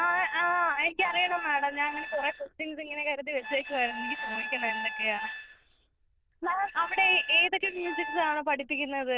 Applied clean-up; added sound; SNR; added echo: neural diffusion model UNIVERSE++.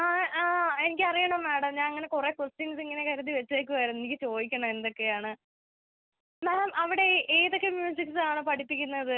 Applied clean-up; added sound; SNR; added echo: none; none; none; none.